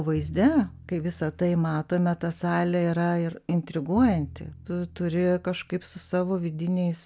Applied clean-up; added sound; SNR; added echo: none; Bowed string instrument; 19 dB; none.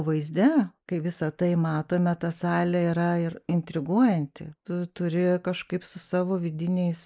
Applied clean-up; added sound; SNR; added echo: neural mask model Resemble Enhance denoiser.